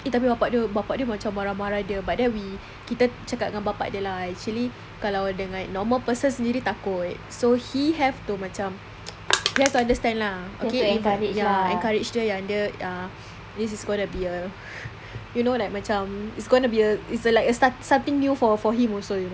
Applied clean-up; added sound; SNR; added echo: none; Crushing; 1 dB; none.